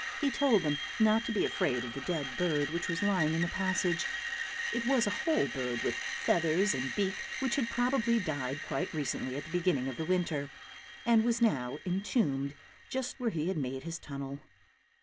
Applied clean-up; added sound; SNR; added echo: none; Screech; 8 dB; none.